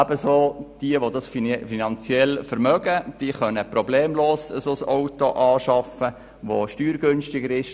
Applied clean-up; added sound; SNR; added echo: none; none; none; none.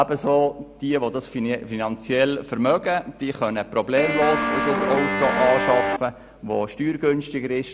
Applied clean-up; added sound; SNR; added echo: none; Guitar; 0 dB; none.